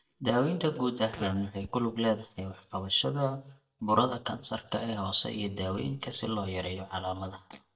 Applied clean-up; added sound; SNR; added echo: neural mask model DeepFilterNet 3.